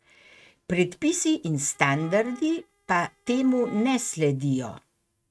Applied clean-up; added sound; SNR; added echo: neural mask model RNNoise.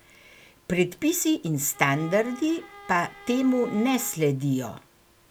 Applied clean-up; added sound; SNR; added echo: none; Bowed string instrument; 18 dB; none.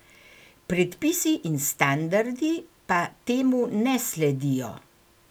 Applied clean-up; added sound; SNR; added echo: none; none; none; none.